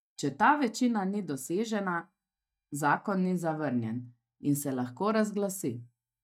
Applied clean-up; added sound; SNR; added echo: neural mask model DeepFilterNet 3.